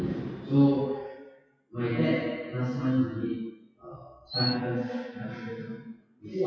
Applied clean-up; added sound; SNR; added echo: classical method WPE with log-MMSE.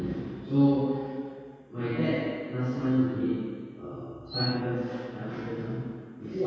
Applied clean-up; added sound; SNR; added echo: none; Chirp, tweet; 11 dB; reverberation time 2.0 s.